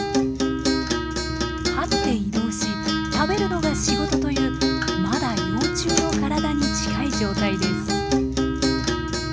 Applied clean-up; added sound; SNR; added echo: none; Acoustic guitar; -3 dB; none.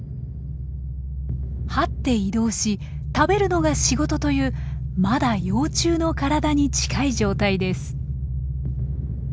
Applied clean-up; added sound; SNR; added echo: none; none; none; none.